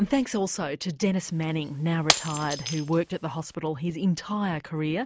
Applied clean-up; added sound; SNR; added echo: none; Shatter; 6 dB; none.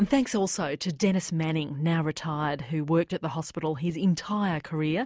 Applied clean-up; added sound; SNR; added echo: none; none; none; none.